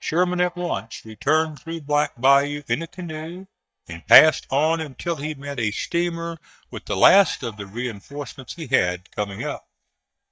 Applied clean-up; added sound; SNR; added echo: neural mask model DeepFilterNet 3.